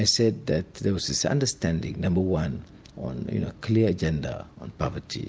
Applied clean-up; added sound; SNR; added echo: none; none; none; none.